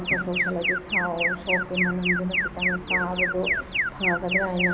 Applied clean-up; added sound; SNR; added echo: none; Alarm; -2 dB; none.